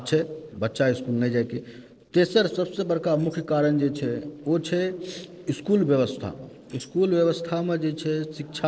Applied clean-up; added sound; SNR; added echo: neural separator model SepFormer DNS4.